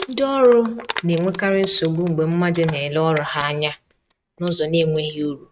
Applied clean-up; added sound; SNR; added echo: neural mask model RNNoise.